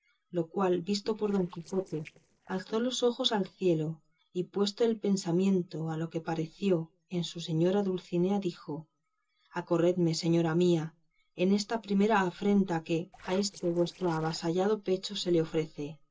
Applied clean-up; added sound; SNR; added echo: neural separator model SepFormer DNS4.